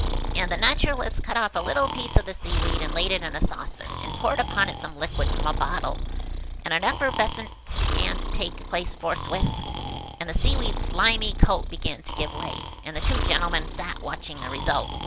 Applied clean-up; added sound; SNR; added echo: none; Breathing; 2 dB; none.